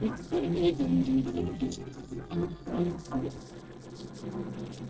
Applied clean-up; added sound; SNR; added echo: neural separator model SepFormer DNS4.